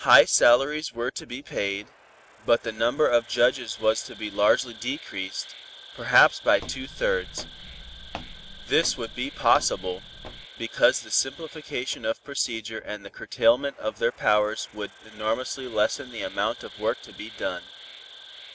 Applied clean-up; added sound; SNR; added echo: none; Insect + Walk, footsteps; 18 dB; none.